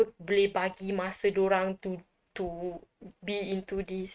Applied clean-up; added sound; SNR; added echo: neural mask model RNNoise.